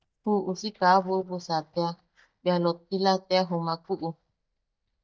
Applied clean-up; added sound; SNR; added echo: neural mask model DeepFilterNet 3.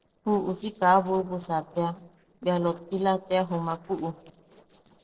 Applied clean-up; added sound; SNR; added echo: neural separator model SepFormer DNS4.